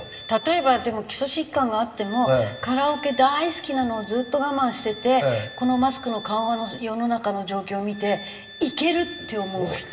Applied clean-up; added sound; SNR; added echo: none; Wind instrument, woodwind instrument; 17 dB; reverberation time 1.6 s.